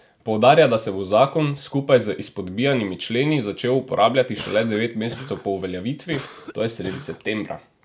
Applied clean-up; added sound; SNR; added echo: none; Cough; 17 dB; none.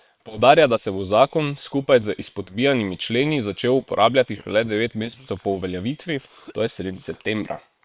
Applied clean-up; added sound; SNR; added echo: neural separator model SepFormer WHAM!.